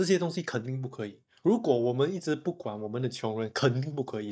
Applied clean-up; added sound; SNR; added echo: neural mask model DeepFilterNet 3.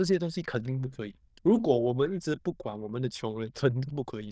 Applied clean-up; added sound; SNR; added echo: neural diffusion model UNIVERSE++.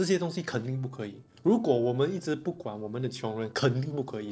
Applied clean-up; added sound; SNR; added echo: neural separator model SepFormer DNS4.